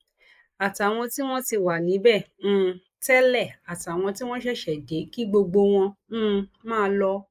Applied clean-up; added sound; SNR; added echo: neural mask model Resemble Enhance denoiser.